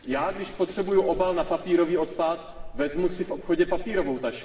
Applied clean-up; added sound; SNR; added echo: none; Sink (filling or washing) / Water tap, faucet; 12 dB; reverberation time 1.6 s.